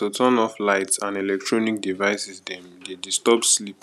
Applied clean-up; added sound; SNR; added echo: none; none; none; none.